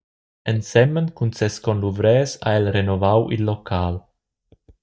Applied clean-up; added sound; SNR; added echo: neural mask model DeepFilterNet 3.